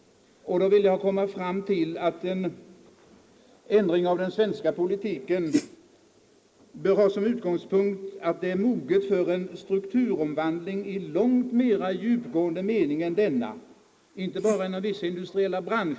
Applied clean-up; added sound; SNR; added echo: neural mask model Resemble Enhance denoiser.